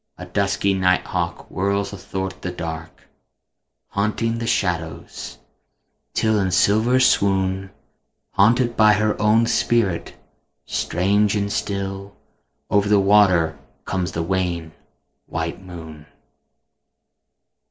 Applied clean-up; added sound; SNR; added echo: none; none; none; none.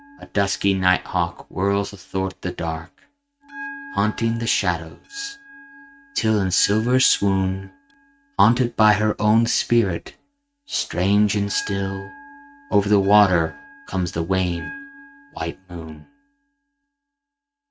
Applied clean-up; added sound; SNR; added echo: neural mask model RNNoise.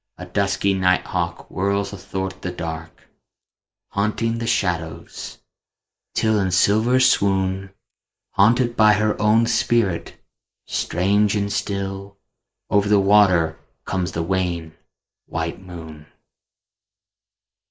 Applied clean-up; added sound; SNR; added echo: neural mask model Resemble Enhance denoiser.